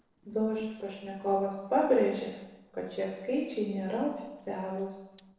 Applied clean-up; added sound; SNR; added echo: neural separator model SepFormer DNS4.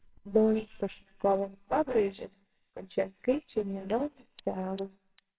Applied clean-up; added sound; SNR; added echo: neural separator model SepFormer WHAMR!.